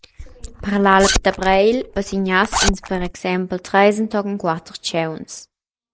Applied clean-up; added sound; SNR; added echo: neural mask model Resemble Enhance denoiser.